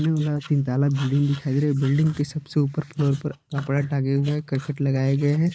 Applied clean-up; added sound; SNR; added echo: neural mask model Resemble Enhance denoiser.